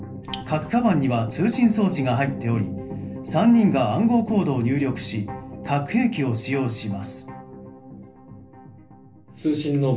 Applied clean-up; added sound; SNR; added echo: none; Raindrop; 18 dB; reverberation time 0.3 s.